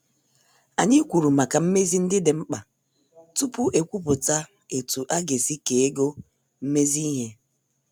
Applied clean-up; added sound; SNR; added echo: none; none; none; none.